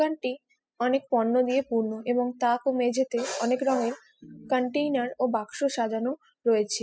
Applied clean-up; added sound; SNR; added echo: classical method spectral subtraction.